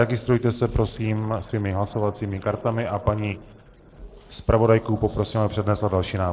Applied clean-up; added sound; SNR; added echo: neural separator model SepFormer DNS4.